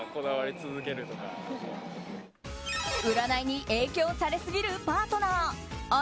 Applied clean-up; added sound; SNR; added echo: none; Harmonica; 19 dB; none.